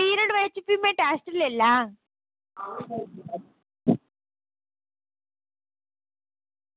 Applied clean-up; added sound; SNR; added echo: none; none; none; none.